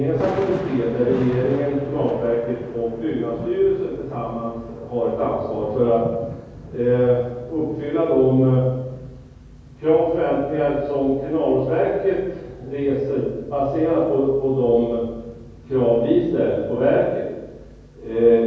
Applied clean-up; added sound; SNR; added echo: none; Thunder / Rain; 18 dB; reverberation time 1.3 s.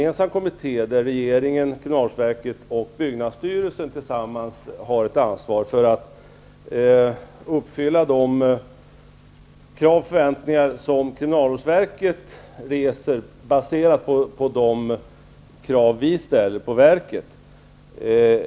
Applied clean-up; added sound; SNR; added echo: none; none; none; none.